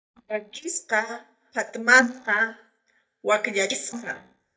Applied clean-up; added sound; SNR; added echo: neural mask model DeepFilterNet 3.